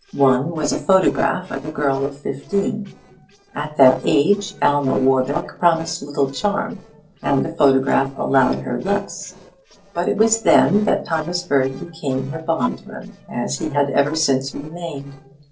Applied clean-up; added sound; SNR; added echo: neural separator model SepFormer DNS4.